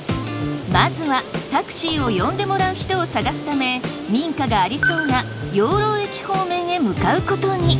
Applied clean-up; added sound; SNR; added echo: none; Knock; 16 dB; none.